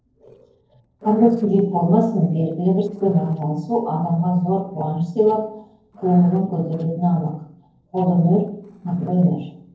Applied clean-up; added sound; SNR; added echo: neural separator model SepFormer DNS4.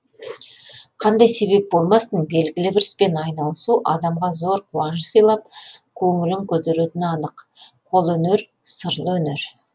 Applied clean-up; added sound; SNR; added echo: none; none; none; none.